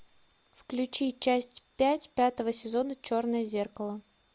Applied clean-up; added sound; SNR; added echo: none; none; none; none.